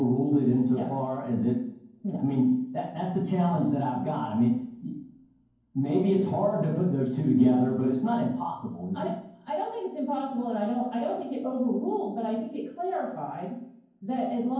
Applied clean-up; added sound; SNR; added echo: none; none; none; reverberation time 0.9 s.